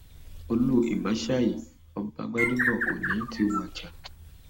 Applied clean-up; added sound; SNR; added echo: none; Bird; 6 dB; none.